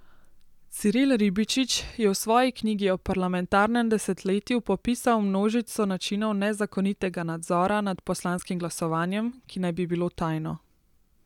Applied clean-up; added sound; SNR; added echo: none; none; none; none.